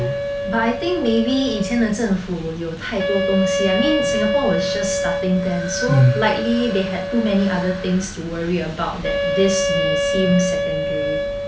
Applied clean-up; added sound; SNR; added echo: none; Wind instrument, woodwind instrument; 3 dB; none.